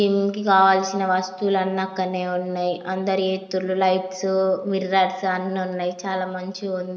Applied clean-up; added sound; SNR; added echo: none; none; none; none.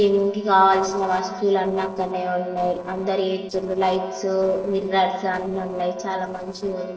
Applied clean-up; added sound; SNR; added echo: neural separator model SepFormer DNS4.